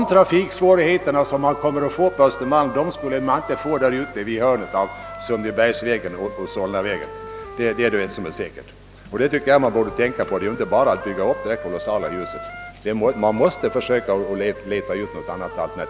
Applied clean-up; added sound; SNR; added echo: none; Wind instrument, woodwind instrument; 14 dB; none.